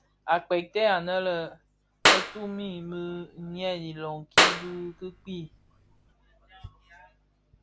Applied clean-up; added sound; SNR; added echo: none; Clapping; -5 dB; none.